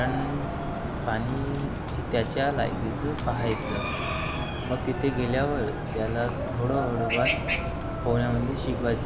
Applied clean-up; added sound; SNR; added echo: none; Chicken, rooster; 0 dB; none.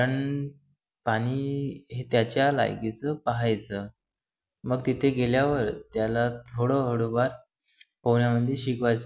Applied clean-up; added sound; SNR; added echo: none; none; none; none.